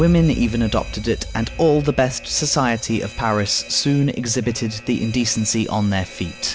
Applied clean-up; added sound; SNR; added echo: none; Alarm; 14 dB; none.